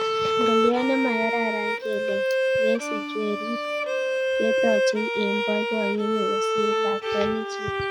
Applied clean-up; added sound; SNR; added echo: none; Bowed string instrument; -4 dB; none.